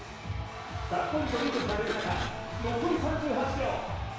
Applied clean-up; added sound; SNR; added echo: none; Sliding door; 10 dB; reverberation time 1.1 s.